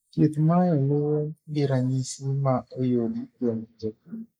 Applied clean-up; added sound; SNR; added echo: neural mask model Resemble Enhance denoiser.